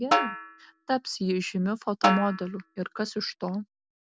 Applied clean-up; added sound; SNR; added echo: none; Snare drum; 1 dB; none.